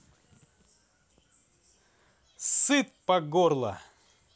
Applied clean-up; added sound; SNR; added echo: none; none; none; none.